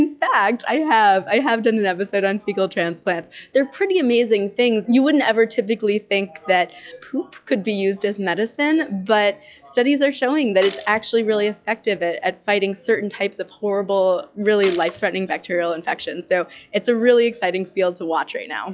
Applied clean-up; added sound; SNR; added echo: classical method log-MMSE.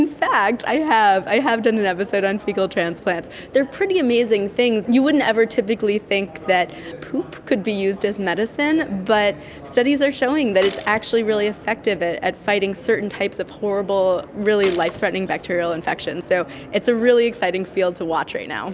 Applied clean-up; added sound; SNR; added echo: none; Gunshot, gunfire; 16 dB; none.